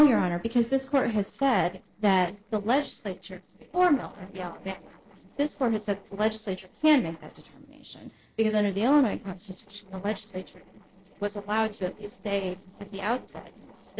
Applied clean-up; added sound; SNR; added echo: neural separator model SepFormer DNS4.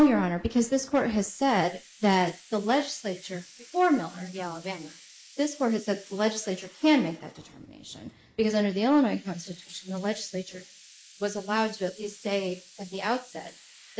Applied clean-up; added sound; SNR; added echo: neural mask model Resemble Enhance denoiser.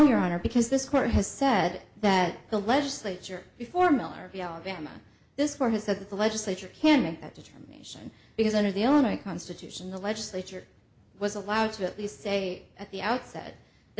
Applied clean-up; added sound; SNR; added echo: none; none; none; none.